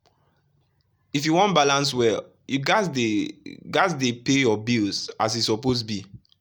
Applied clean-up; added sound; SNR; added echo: none; none; none; none.